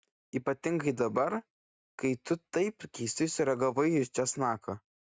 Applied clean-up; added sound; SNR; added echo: none; none; none; none.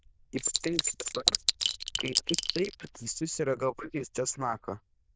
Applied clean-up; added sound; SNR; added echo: neural diffusion model UNIVERSE++.